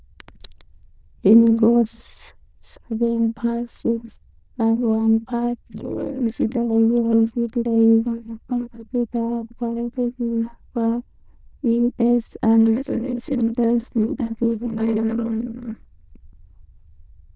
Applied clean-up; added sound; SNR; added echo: neural diffusion model UNIVERSE++.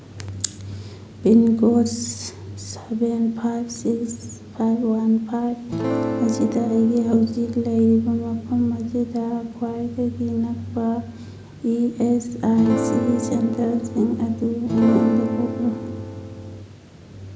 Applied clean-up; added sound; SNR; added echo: none; Acoustic guitar / Strum; 5 dB; none.